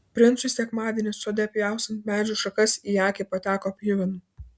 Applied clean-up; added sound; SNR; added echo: none; none; none; none.